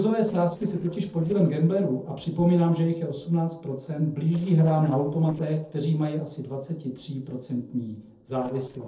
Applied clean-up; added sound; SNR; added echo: neural separator model SepFormer DNS4.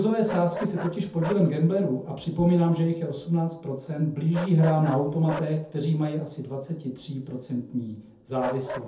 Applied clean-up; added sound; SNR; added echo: none; Bark; 15 dB; reverberation time 0.5 s.